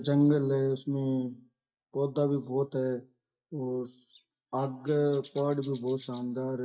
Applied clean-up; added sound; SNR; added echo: neural mask model DeepFilterNet 3.